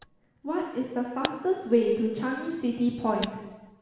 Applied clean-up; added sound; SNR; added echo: none; Camera; 15 dB; reverberation time 1.1 s.